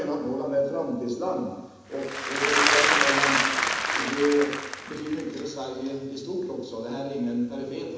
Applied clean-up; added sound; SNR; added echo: none; Applause / Crowd; -4 dB; reverberation time 1.1 s.